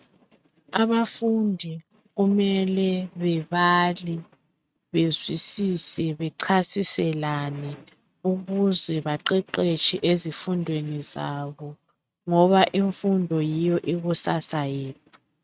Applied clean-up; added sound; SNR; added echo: neural mask model RNNoise.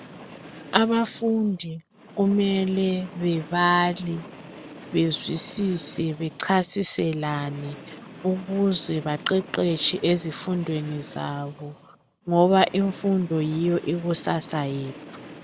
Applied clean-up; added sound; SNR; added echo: none; Train; 17 dB; none.